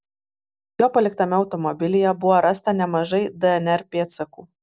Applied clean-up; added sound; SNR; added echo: none; none; none; none.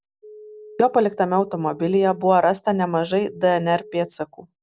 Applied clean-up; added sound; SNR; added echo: none; Telephone; 20 dB; none.